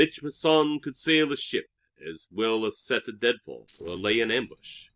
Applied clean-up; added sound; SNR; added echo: neural separator model SepFormer DNS4.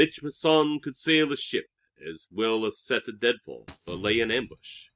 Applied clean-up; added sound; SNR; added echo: neural mask model RNNoise.